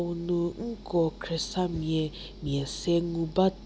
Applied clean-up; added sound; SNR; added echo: none; none; none; none.